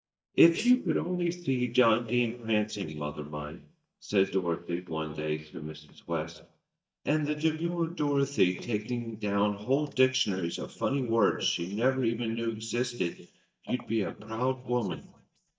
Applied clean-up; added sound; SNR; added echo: neural mask model DeepFilterNet 3.